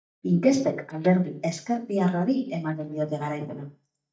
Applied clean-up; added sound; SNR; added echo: neural mask model DeepFilterNet 3.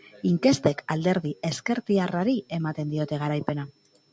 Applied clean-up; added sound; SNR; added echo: none; none; none; none.